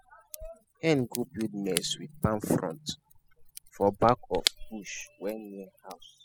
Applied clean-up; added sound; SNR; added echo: classical method spectral subtraction.